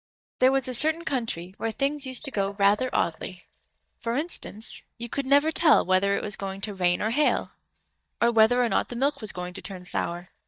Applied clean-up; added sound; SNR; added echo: neural mask model DeepFilterNet 3.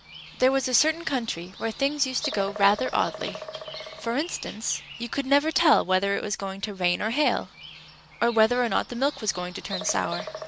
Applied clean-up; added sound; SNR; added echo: none; Bird vocalization, bird call, bird song; 14 dB; none.